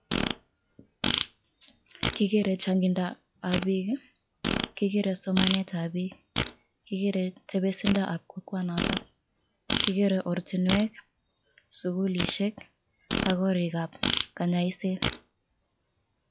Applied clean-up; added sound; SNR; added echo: classical method log-MMSE.